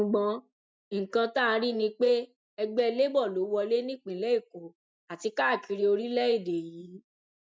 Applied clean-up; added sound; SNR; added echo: none; none; none; none.